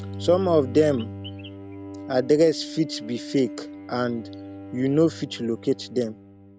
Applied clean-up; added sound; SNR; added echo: none; Bowed string instrument; 12 dB; none.